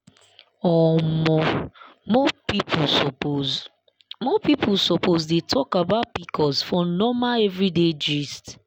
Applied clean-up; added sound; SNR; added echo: none; none; none; none.